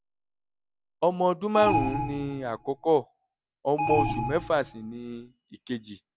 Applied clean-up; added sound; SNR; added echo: none; Alarm; 2 dB; none.